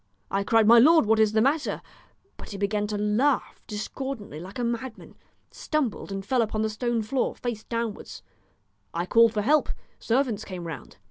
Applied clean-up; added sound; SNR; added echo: none; none; none; none.